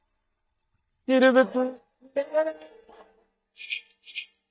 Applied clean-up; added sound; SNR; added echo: neural mask model DeepFilterNet 3.